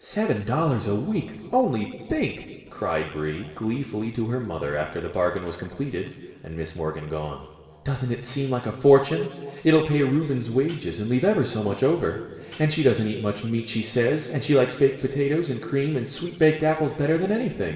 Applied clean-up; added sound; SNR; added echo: none; Hi-hat; 16 dB; reverberation time 2.2 s.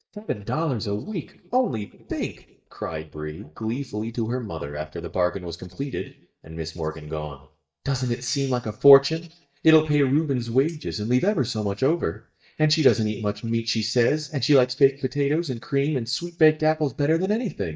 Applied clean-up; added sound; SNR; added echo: neural mask model DeepFilterNet 3.